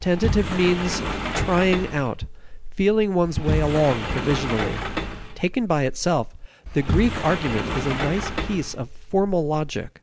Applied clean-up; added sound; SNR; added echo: none; Sliding door; 5 dB; none.